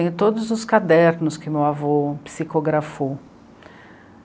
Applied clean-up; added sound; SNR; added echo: none; none; none; none.